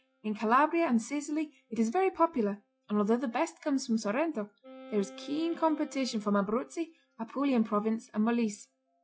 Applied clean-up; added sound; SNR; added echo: classical method log-MMSE.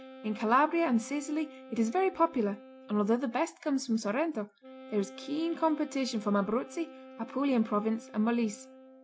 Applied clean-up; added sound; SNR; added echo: none; Wind instrument, woodwind instrument; 19 dB; none.